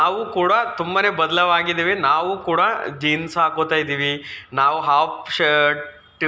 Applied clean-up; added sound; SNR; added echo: none; none; none; none.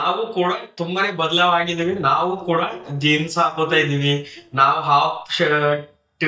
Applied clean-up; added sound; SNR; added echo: neural mask model DeepFilterNet 3.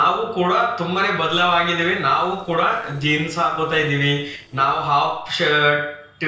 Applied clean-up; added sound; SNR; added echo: neural separator model SepFormer DNS4.